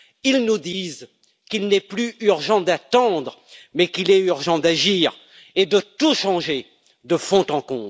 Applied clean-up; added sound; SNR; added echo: none; none; none; none.